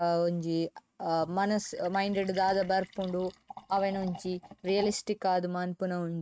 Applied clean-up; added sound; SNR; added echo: neural mask model RNNoise.